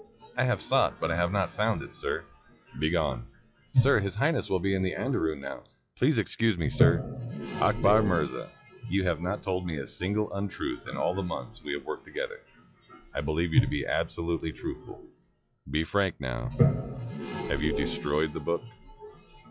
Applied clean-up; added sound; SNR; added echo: classical method log-MMSE.